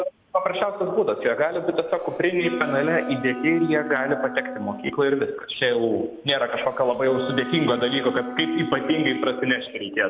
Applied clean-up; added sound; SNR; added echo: none; Wind instrument, woodwind instrument; 11 dB; none.